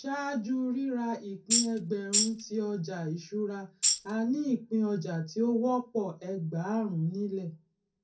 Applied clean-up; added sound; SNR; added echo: none; Tambourine; -4 dB; reverberation time 0.3 s.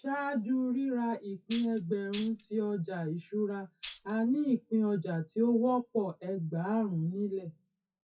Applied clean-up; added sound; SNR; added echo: classical method WPE with log-MMSE.